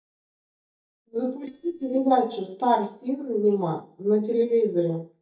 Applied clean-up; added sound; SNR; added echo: neural mask model DeepFilterNet 3.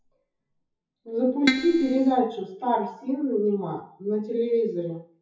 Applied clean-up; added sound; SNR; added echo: classical method WPE with log-MMSE.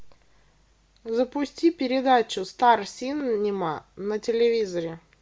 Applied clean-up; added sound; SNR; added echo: none; none; none; none.